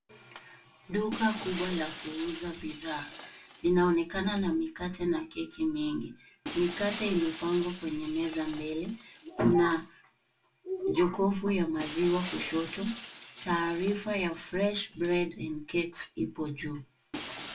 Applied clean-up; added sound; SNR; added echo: none; Shatter; 12 dB; reverberation time 0.2 s.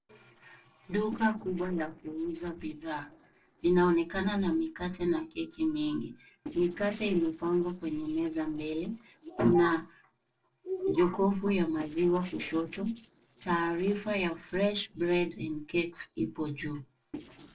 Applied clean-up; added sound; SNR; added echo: neural separator model SepFormer DNS4.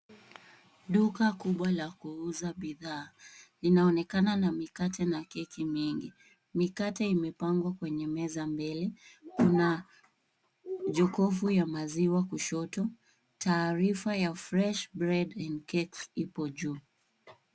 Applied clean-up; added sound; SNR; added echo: none; none; none; none.